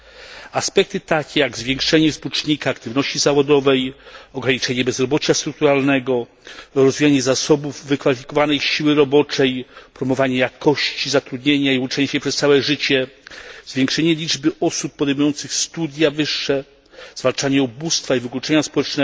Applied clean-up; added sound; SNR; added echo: none; none; none; none.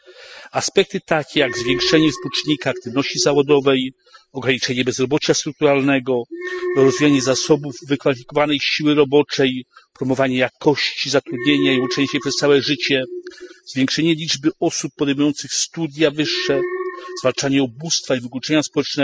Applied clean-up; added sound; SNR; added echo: classical method spectral subtraction.